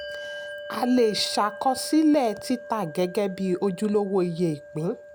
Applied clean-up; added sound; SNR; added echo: none; Bell; 14 dB; none.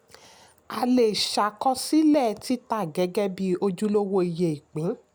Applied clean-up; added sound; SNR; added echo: none; none; none; none.